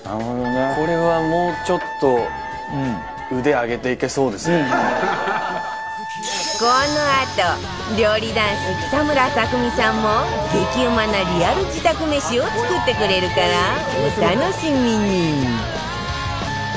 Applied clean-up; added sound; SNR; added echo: none; Wind instrument, woodwind instrument; 10 dB; none.